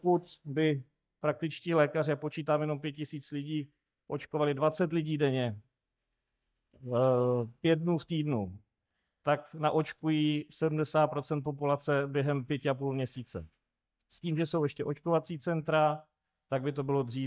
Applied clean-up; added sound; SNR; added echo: neural mask model DeepFilterNet 3.